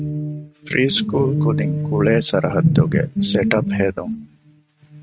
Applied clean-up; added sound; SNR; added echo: neural mask model RNNoise.